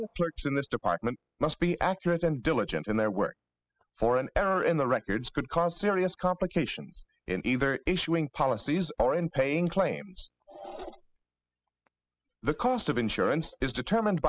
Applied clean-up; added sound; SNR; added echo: classical method spectral subtraction.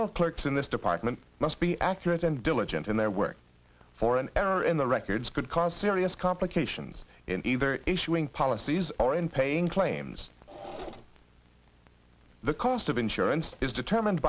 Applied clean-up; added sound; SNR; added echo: none; Engine / Mechanisms; 14 dB; none.